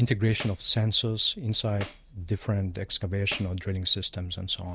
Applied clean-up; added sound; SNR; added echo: none; Tambourine; 19 dB; none.